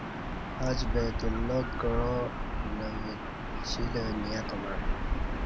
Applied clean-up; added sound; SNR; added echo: none; Gull, seagull / Ocean; -2 dB; none.